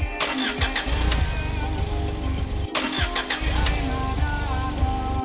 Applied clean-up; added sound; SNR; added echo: none; Engine; -3 dB; reverberation time 0.1 s.